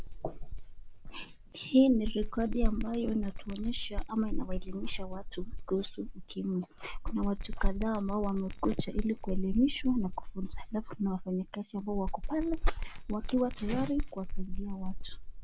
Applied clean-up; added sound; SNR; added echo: none; Bell; 0 dB; none.